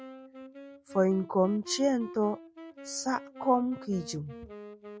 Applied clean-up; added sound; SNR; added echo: none; Wind instrument, woodwind instrument; 16 dB; none.